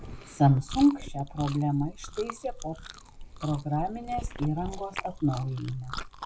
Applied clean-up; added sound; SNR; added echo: none; Chewing, mastication; 11 dB; none.